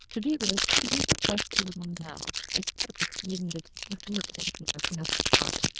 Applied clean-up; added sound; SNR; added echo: neural diffusion model UNIVERSE++.